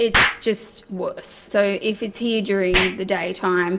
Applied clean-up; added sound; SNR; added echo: none; Explosion; 4 dB; reverberation time 1.7 s.